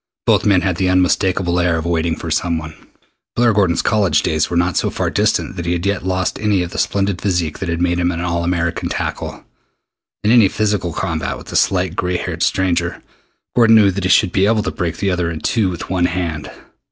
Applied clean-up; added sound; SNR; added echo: none; none; none; none.